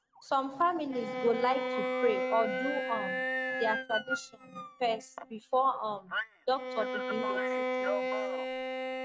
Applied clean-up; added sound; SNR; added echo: neural mask model RNNoise.